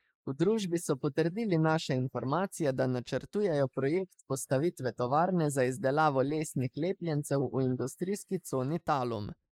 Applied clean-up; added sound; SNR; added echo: neural mask model Resemble Enhance denoiser.